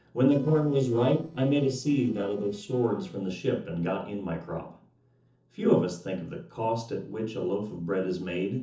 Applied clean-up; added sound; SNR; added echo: neural separator model SepFormer DNS4.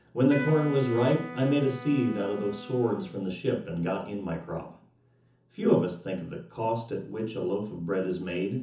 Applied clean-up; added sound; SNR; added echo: none; Wind instrument, woodwind instrument; 13 dB; reverberation time 0.6 s.